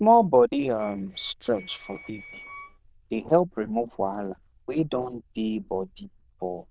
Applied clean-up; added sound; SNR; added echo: neural diffusion model UNIVERSE++.